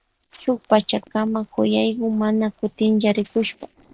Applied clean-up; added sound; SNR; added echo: neural separator model SepFormer DNS4.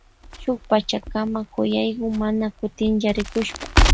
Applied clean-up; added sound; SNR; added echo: none; Crackle; 1 dB; none.